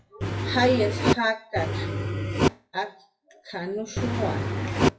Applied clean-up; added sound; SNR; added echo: classical method WPE with log-MMSE.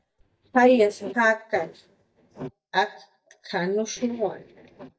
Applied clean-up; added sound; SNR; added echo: neural mask model DeepFilterNet 3.